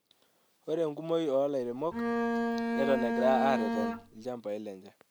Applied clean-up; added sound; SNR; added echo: none; Bowed string instrument; -1 dB; none.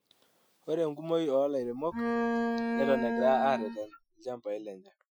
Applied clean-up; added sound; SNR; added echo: classical method Wiener filter.